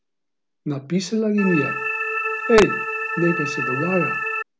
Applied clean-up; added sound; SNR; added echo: none; Organ; 2 dB; none.